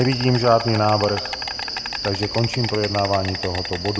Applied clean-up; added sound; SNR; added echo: none; Insect; 7 dB; none.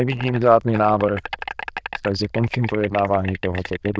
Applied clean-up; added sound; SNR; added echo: neural diffusion model UNIVERSE++.